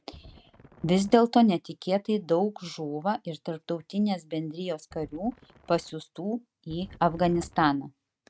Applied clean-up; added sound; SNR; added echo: neural mask model RNNoise.